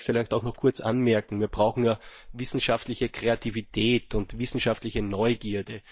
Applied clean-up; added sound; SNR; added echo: neural mask model DeepFilterNet 3.